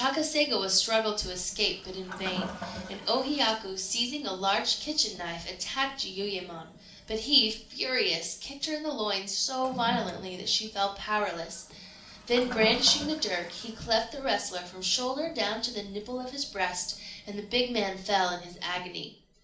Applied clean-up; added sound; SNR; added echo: none; Toilet flush; 15 dB; reverberation time 0.4 s.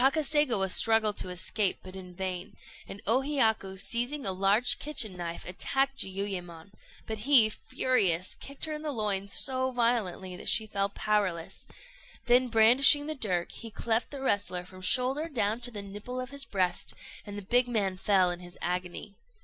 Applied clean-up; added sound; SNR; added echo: none; none; none; none.